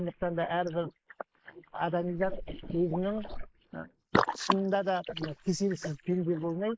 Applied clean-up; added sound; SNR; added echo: neural mask model Resemble Enhance denoiser.